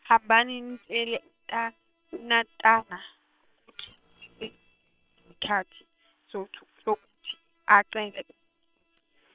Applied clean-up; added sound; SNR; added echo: neural separator model SepFormer WHAM!.